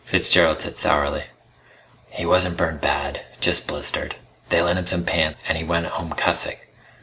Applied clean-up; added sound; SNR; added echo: none; none; none; none.